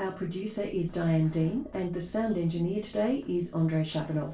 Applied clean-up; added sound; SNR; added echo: none; none; none; reverberation time 0.2 s.